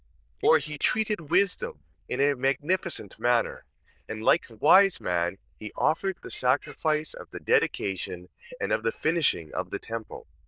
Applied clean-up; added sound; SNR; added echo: neural diffusion model UNIVERSE++.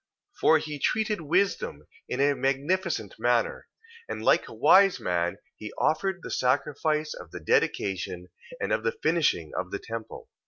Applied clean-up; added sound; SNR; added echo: none; none; none; none.